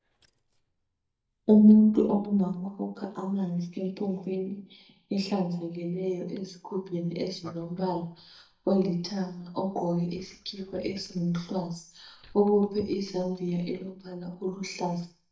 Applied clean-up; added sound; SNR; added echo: neural mask model DeepFilterNet 3.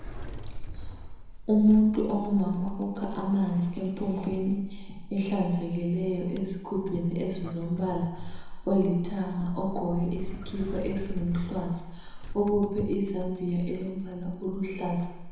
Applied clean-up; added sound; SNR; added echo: none; Sliding door; 9 dB; reverberation time 1.0 s.